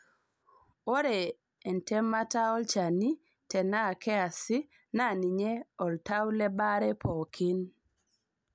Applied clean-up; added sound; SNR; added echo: none; none; none; none.